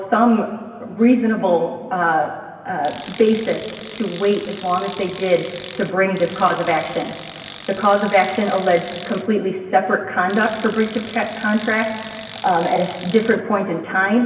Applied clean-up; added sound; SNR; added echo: none; Tools; 14 dB; reverberation time 2.0 s.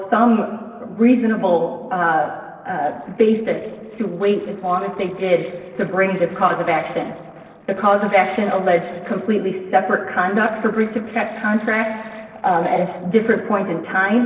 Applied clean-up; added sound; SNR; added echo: neural separator model SepFormer DNS4.